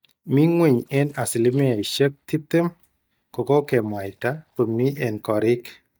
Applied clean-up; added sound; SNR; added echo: neural mask model DeepFilterNet 3.